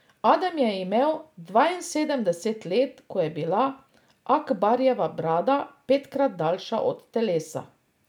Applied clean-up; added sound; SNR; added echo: none; none; none; none.